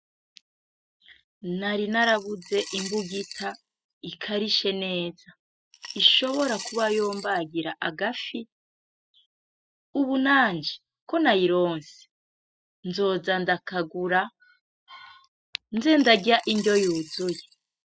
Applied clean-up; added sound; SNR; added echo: classical method spectral subtraction.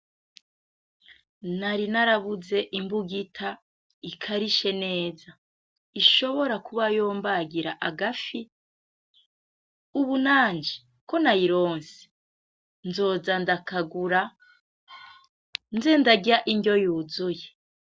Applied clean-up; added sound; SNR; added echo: none; none; none; none.